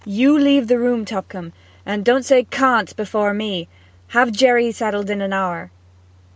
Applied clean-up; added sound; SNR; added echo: none; none; none; none.